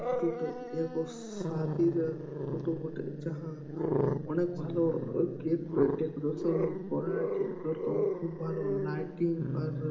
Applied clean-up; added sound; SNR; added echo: none; Growling; 1 dB; reverberation time 0.8 s.